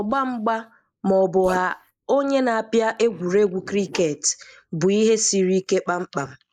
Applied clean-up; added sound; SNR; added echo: neural mask model Resemble Enhance denoiser.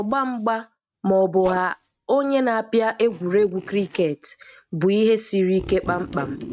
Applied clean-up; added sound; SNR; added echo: neural mask model RNNoise.